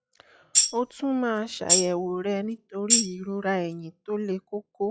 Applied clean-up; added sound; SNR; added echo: classical method log-MMSE.